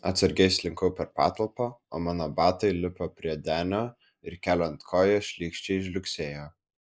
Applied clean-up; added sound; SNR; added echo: neural mask model Resemble Enhance denoiser.